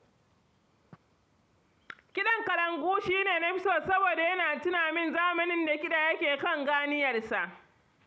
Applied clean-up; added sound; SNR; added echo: none; none; none; none.